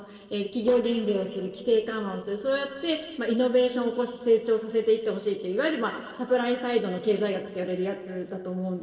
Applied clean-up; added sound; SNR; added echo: neural separator model SepFormer DNS4.